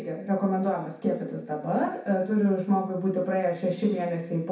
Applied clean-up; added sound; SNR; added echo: none; none; none; reverberation time 0.6 s.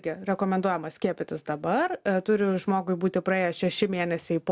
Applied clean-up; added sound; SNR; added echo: none; none; none; none.